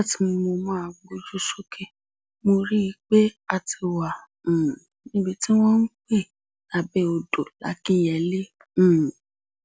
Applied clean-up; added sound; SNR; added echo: none; none; none; none.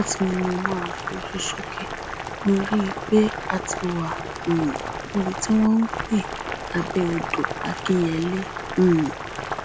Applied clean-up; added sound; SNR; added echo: none; Boiling; 7 dB; none.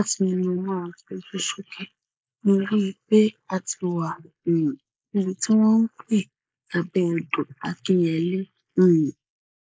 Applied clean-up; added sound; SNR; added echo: neural mask model Resemble Enhance denoiser.